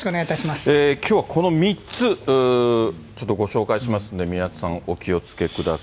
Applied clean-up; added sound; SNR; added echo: none; none; none; none.